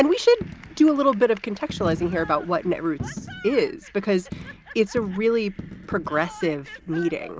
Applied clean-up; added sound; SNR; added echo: none; Coin (dropping); 15 dB; none.